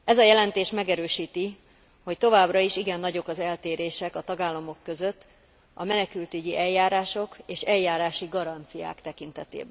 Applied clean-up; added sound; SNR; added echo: none; none; none; none.